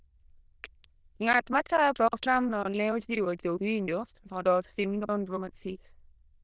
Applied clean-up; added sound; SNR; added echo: neural diffusion model UNIVERSE++.